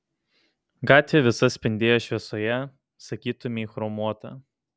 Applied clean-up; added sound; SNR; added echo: none; none; none; none.